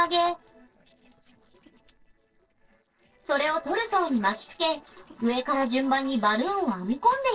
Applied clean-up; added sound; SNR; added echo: neural separator model SepFormer DNS4.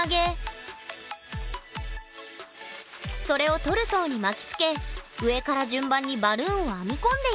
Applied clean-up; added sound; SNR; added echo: none; none; none; none.